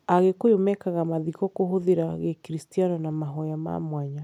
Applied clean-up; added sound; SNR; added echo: none; none; none; none.